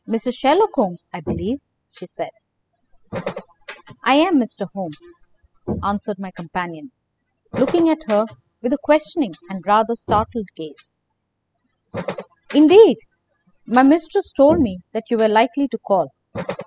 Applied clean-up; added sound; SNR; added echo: classical method spectral subtraction.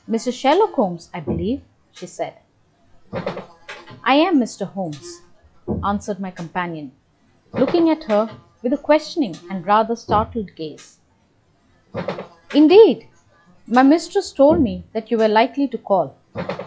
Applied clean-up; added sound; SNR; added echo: classical method log-MMSE.